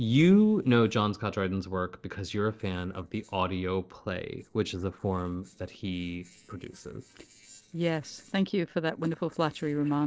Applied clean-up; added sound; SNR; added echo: neural separator model SepFormer DNS4.